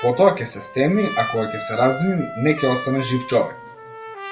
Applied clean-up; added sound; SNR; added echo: none; Trumpet; 11 dB; reverberation time 0.5 s.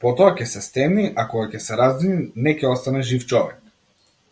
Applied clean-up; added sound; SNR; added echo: none; none; none; none.